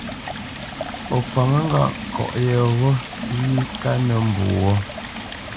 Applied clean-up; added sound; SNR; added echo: none; Stream; 9 dB; none.